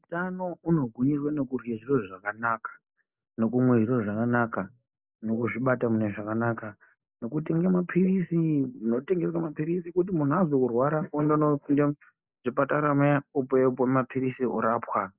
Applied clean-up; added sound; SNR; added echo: neural mask model Resemble Enhance denoiser.